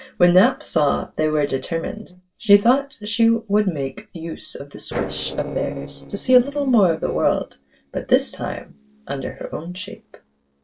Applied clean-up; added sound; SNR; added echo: neural separator model SepFormer DNS4.